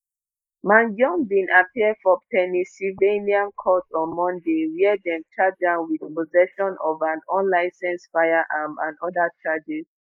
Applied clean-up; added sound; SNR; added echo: neural mask model Resemble Enhance denoiser.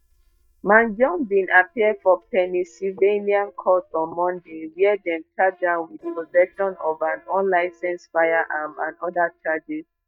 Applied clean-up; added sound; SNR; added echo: neural mask model DeepFilterNet 3.